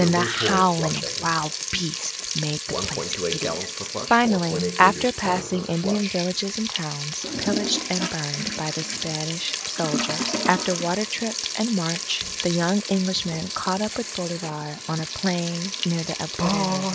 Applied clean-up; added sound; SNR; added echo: none; Frying (food) + Toilet flush; 3 dB; none.